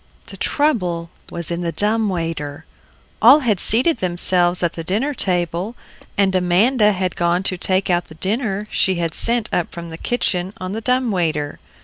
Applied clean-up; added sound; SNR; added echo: none; Bell; 12 dB; none.